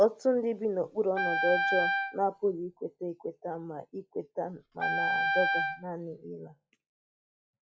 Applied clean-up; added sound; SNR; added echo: classical method log-MMSE.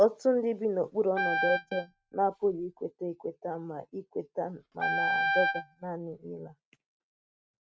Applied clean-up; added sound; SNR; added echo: neural mask model RNNoise.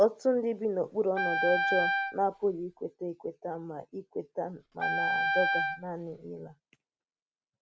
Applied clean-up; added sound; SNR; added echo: none; Wind instrument, woodwind instrument; -1 dB; none.